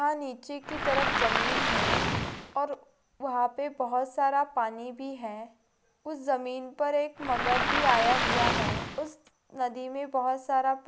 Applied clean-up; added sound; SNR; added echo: none; Waves, surf; -2 dB; none.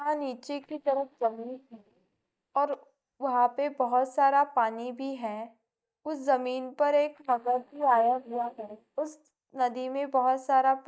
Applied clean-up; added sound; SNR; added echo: neural mask model DeepFilterNet 3.